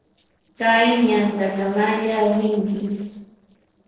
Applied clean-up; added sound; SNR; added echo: neural separator model SepFormer DNS4.